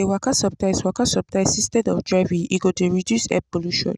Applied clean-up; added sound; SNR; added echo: none; none; none; none.